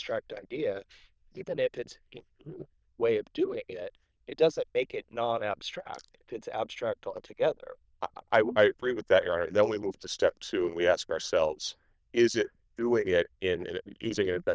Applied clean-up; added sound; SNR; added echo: neural diffusion model UNIVERSE++.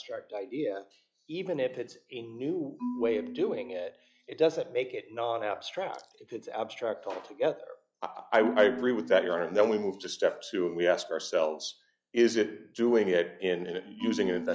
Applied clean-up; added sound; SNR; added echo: classical method log-MMSE.